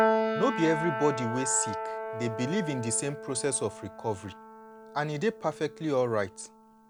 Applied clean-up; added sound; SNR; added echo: none; Piano; 3 dB; none.